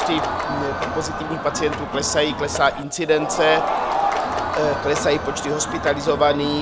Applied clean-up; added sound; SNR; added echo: none; Crowd; 2 dB; none.